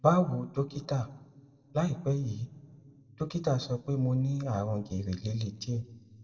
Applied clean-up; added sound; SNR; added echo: none; none; none; reverberation time 0.8 s.